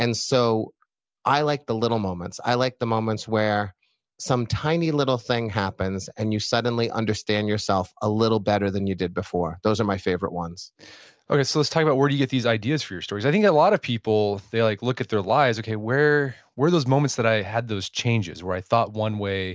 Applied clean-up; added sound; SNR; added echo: none; none; none; none.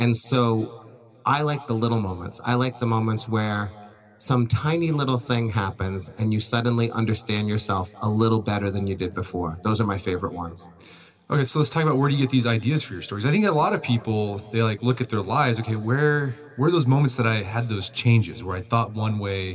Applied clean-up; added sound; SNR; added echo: none; none; none; reverberation time 2.7 s.